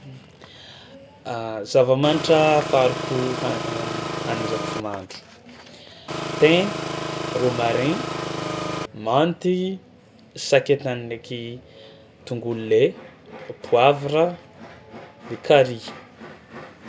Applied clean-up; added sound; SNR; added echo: none; Engine; 5 dB; none.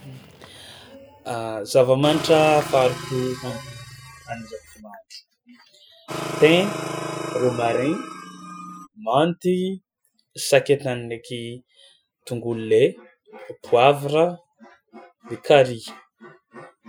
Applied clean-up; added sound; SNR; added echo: classical method Wiener filter.